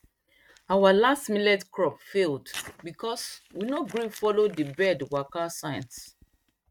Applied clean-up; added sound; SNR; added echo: neural mask model RNNoise.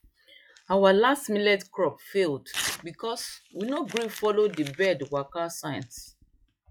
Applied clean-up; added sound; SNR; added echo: classical method log-MMSE.